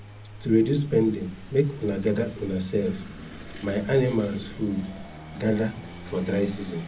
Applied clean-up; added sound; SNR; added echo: none; Engine / Vehicle; 15 dB; reverberation time 0.4 s.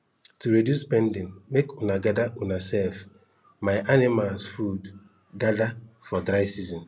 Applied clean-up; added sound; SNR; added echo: none; none; none; none.